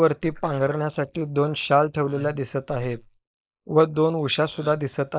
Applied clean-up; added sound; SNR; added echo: neural mask model Resemble Enhance denoiser.